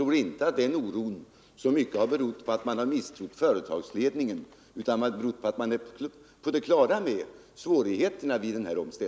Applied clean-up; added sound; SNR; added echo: none; none; none; none.